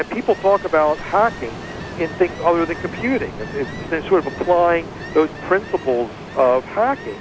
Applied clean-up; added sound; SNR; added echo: none; Ocean; 12 dB; none.